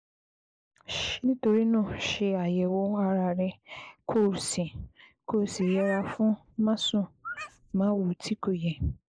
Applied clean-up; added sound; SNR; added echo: neural mask model Resemble Enhance denoiser.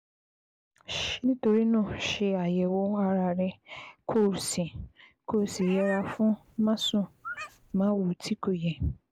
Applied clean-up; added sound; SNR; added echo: none; Meow; 17 dB; none.